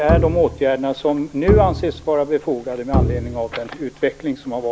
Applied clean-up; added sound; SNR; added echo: none; Bowed string instrument; 3 dB; none.